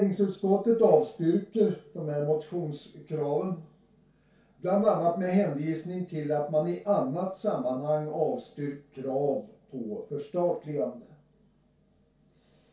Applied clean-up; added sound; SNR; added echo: none; none; none; reverberation time 0.2 s.